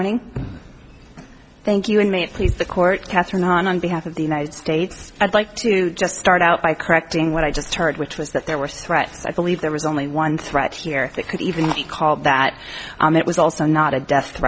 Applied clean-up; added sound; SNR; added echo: none; none; none; none.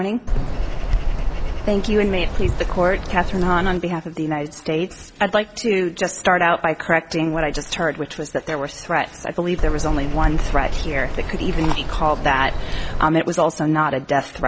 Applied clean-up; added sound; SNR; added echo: none; Bird vocalization, bird call, bird song; 0 dB; none.